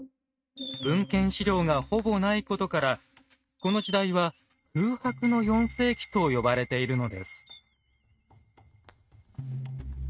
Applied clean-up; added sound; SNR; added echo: neural mask model RNNoise.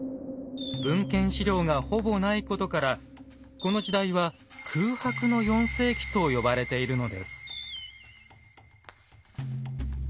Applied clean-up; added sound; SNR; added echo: none; Fireworks; 17 dB; none.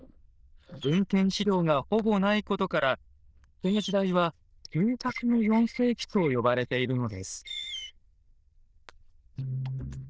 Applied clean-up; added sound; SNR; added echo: neural diffusion model UNIVERSE++.